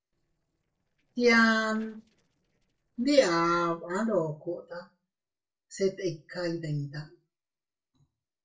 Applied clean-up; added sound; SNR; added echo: neural separator model SepFormer DNS4.